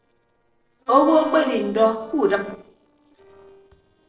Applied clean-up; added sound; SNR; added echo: neural separator model SepFormer DNS4.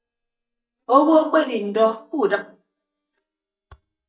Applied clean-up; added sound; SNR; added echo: neural mask model DeepFilterNet 3.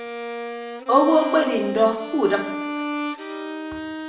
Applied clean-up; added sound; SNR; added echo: none; Bowed string instrument; 6 dB; reverberation time 0.8 s.